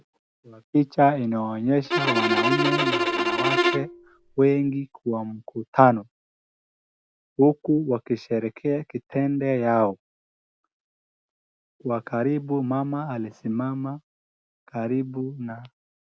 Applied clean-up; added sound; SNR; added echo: none; Bowed string instrument; -2 dB; none.